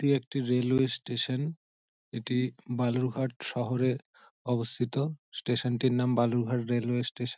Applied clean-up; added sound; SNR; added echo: none; none; none; none.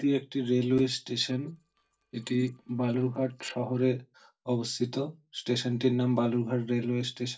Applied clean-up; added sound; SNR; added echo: neural separator model SepFormer DNS4.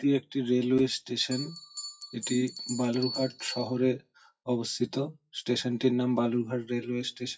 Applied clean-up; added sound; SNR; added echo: classical method WPE with log-MMSE.